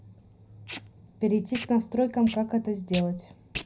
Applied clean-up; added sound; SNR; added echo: none; Packing tape, duct tape; 14 dB; reverberation time 0.4 s.